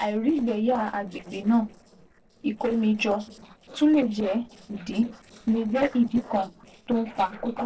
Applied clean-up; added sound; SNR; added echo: neural separator model SepFormer DNS4.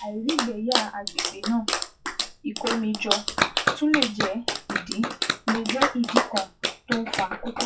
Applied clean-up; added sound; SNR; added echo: classical method WPE with log-MMSE.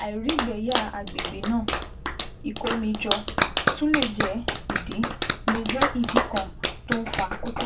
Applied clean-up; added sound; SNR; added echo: none; Clapping; -2 dB; reverberation time 0.2 s.